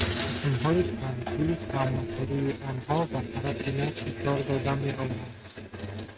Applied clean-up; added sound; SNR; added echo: neural mask model RNNoise.